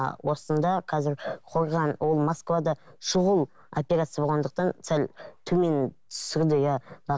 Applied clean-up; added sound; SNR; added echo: none; none; none; none.